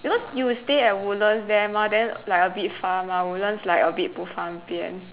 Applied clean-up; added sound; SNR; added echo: none; none; none; none.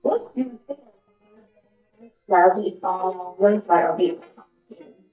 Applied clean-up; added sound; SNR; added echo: neural mask model DeepFilterNet 3.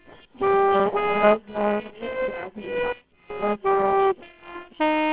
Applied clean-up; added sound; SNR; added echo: neural separator model SepFormer WHAMR!.